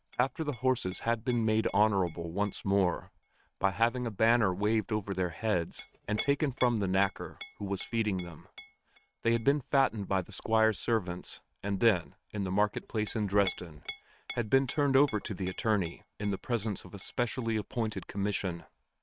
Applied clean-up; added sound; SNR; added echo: neural mask model RNNoise.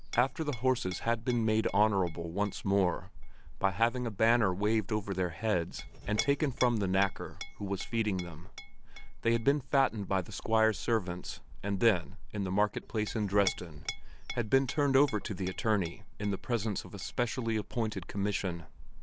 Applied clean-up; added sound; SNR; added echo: none; Chink, clink; 8 dB; none.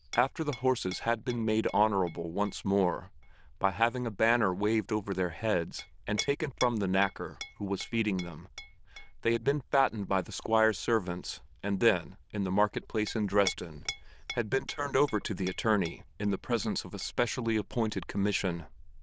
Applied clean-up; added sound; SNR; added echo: neural diffusion model UNIVERSE++.